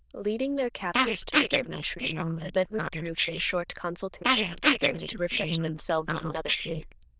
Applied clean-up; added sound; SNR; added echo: neural diffusion model UNIVERSE++.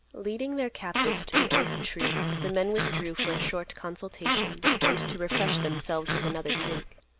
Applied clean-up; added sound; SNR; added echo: none; Growling; -4 dB; none.